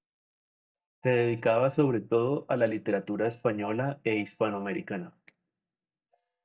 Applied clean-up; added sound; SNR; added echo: neural mask model DeepFilterNet 3.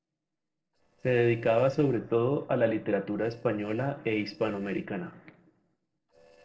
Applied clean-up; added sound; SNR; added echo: neural separator model SepFormer DNS4.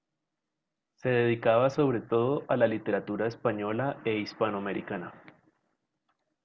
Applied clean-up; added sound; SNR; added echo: none; none; none; none.